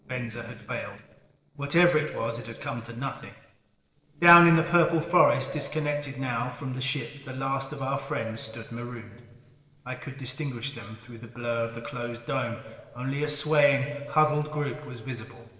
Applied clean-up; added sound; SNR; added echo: neural separator model SepFormer DNS4.